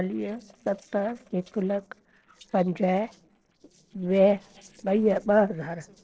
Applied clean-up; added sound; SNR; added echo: neural separator model SepFormer DNS4.